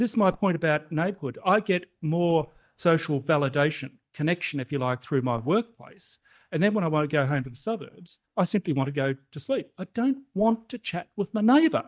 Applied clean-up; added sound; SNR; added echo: neural mask model DeepFilterNet 3.